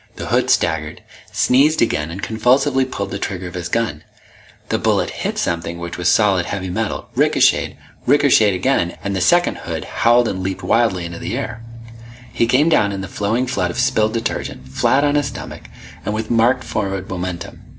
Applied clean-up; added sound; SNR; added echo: none; none; none; none.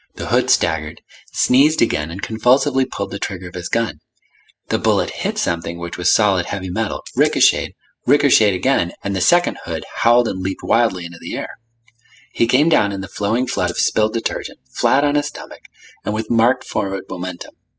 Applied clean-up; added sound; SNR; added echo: classical method spectral subtraction.